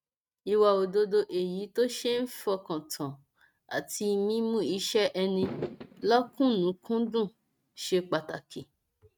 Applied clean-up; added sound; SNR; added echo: neural mask model RNNoise.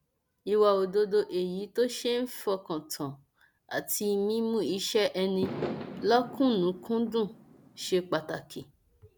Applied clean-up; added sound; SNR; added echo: none; Fireworks; 11 dB; none.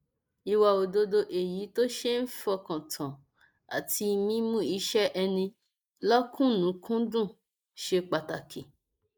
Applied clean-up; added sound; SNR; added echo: neural mask model Resemble Enhance denoiser.